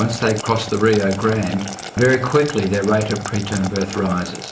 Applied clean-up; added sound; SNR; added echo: none; Boiling; 13 dB; none.